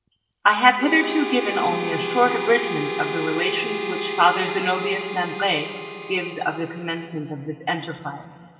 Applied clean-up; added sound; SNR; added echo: none; Harmonica; 7 dB; reverberation time 2.7 s.